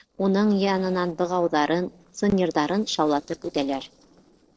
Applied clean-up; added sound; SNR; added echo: neural separator model SepFormer DNS4.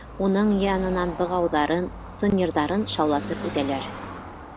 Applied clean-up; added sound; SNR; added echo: none; Car passing by / Traffic noise, roadway noise; 11 dB; none.